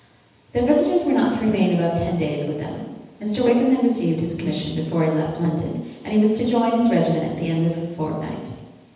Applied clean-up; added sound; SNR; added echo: none; none; none; reverberation time 1.1 s.